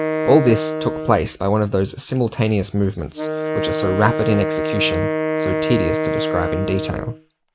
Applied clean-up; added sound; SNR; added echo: none; Wind instrument, woodwind instrument; 3 dB; none.